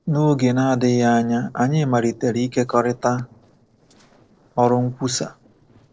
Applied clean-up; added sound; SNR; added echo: neural separator model SepFormer DNS4.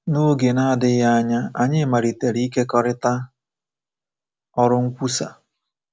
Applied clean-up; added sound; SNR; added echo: none; none; none; none.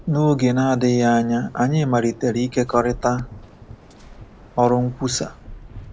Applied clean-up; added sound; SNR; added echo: none; Waves, surf; 19 dB; none.